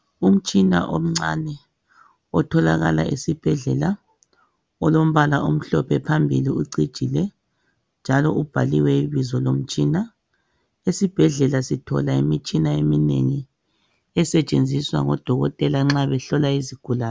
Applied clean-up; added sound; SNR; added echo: none; none; none; none.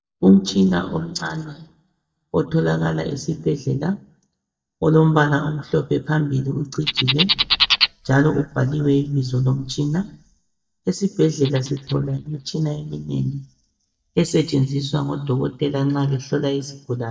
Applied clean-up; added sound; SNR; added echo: neural mask model DeepFilterNet 3.